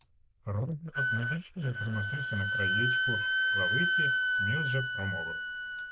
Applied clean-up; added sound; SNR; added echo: neural diffusion model UNIVERSE++.